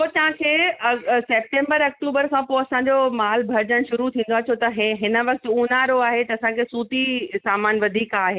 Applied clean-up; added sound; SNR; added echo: none; none; none; none.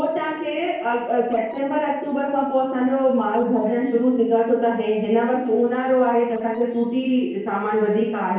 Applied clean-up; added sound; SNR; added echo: neural separator model SepFormer DNS4.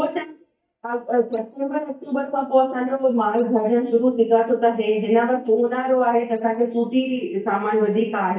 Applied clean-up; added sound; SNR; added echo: neural mask model DeepFilterNet 3.